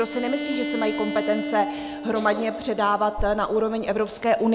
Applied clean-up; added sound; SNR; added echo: none; Bowed string instrument + Thump, thud; 8 dB; none.